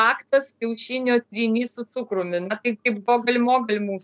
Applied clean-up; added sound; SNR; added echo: none; none; none; none.